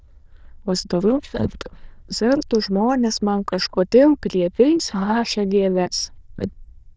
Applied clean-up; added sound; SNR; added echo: neural diffusion model UNIVERSE++.